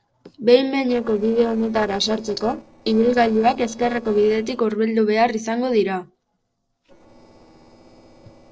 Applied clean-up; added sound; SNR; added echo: neural separator model SepFormer DNS4.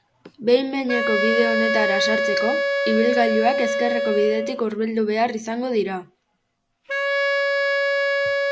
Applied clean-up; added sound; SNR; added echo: none; Wind instrument, woodwind instrument; 0 dB; none.